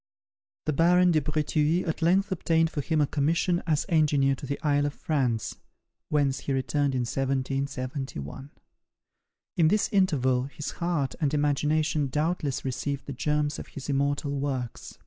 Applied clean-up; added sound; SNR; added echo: none; none; none; none.